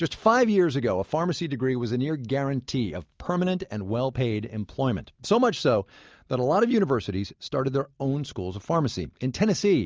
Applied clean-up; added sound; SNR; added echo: none; none; none; none.